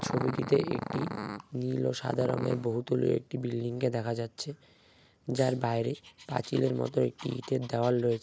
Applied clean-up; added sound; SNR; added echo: none; Growling; 12 dB; none.